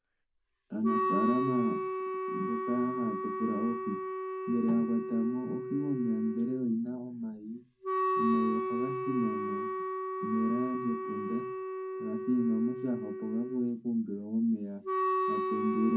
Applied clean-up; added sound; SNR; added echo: none; Wind instrument, woodwind instrument; 2 dB; reverberation time 0.4 s.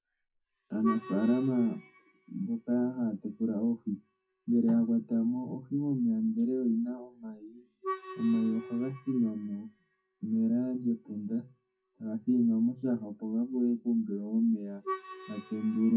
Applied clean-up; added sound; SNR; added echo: classical method WPE with log-MMSE.